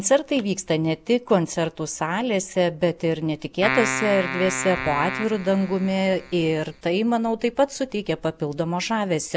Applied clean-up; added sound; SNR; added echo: none; Keyboard (musical); 6 dB; none.